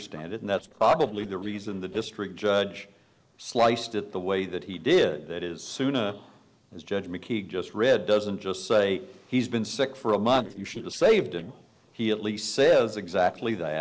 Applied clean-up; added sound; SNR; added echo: neural separator model SepFormer DNS4.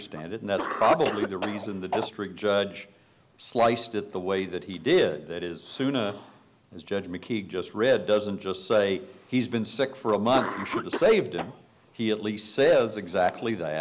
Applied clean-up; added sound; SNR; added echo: none; Cough; 12 dB; none.